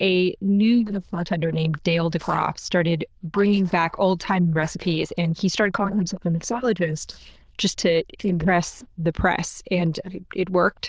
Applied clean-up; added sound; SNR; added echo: neural diffusion model UNIVERSE++.